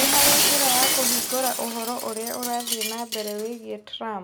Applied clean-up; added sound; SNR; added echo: none; Shatter; -5 dB; none.